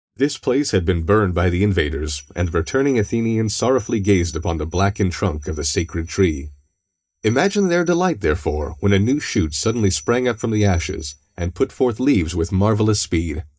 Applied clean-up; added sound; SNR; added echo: neural mask model DeepFilterNet 3.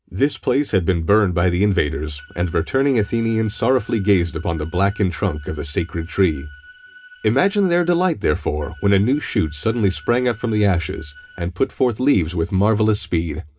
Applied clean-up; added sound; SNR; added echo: none; Organ; 15 dB; reverberation time 0.3 s.